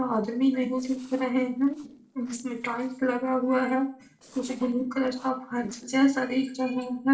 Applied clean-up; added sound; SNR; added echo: neural separator model SepFormer DNS4.